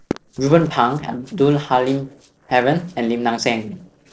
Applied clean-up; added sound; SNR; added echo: neural separator model SepFormer DNS4.